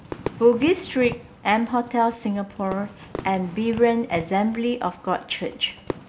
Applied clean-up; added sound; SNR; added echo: none; Fireworks; 15 dB; none.